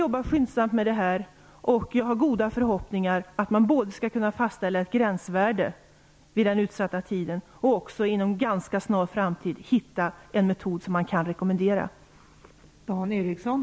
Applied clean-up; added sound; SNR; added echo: none; none; none; none.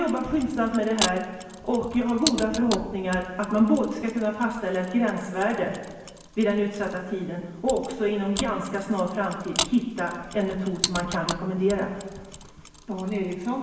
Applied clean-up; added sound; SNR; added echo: none; Mechanisms; 10 dB; reverberation time 1.2 s.